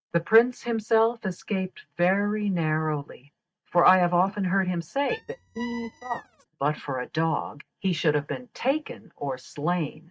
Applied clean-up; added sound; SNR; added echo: neural mask model RNNoise.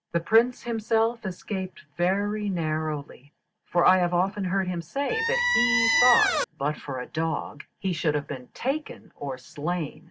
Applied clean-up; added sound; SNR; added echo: none; Squeak; -3 dB; none.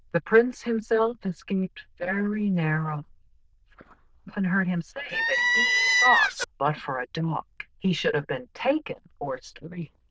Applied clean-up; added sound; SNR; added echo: neural diffusion model UNIVERSE++.